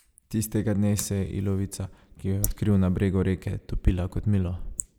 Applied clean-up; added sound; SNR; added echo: neural mask model Resemble Enhance denoiser.